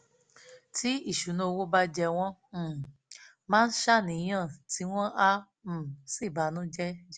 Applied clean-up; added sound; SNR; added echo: none; none; none; none.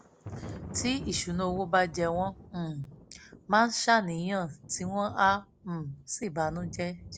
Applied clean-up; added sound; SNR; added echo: none; Thunder; 14 dB; none.